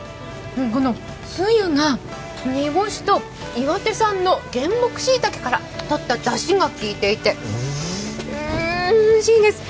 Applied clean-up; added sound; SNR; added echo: none; none; none; none.